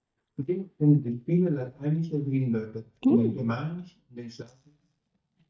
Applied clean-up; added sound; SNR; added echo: neural mask model DeepFilterNet 3.